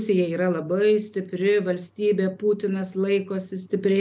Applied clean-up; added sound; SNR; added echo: none; none; none; none.